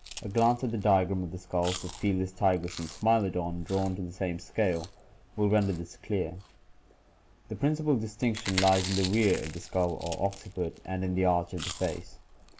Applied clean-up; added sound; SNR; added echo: none; Chewing, mastication; 14 dB; none.